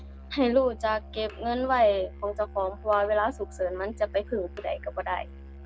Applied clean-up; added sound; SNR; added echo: none; Musical instrument; 15 dB; none.